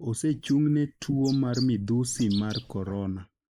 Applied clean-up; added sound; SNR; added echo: neural mask model Resemble Enhance denoiser.